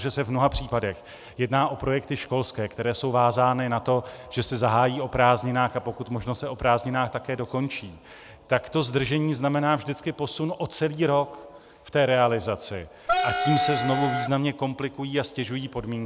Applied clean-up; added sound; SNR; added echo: none; Wind instrument, woodwind instrument; 0 dB; none.